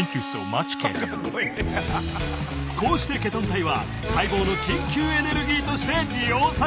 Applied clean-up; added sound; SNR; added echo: none; Harmonica; 11 dB; none.